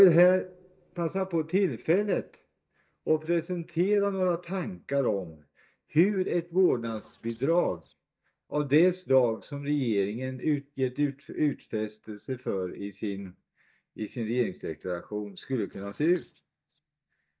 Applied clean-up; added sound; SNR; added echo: neural mask model DeepFilterNet 3.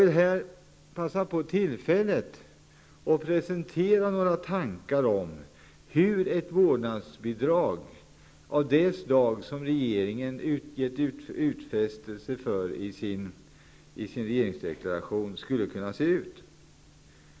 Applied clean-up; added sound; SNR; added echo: none; none; none; none.